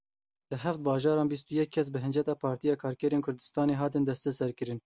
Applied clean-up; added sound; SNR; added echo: none; none; none; none.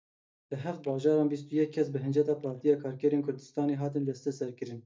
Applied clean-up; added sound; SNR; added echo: neural mask model DeepFilterNet 3.